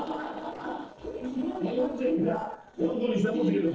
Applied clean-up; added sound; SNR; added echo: neural separator model SepFormer DNS4.